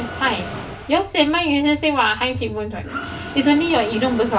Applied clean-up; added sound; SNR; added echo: none; Mechanisms; 13 dB; reverberation time 0.2 s.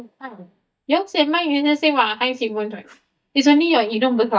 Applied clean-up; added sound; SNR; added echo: neural mask model DeepFilterNet 3.